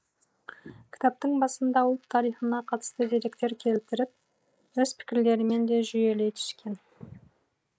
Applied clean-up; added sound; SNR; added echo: neural mask model Resemble Enhance denoiser.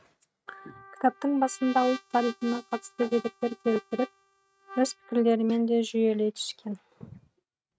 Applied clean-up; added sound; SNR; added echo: neural mask model RNNoise.